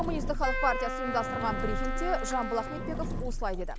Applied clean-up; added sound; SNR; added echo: none; Wind instrument, woodwind instrument + Engine; -1 dB; none.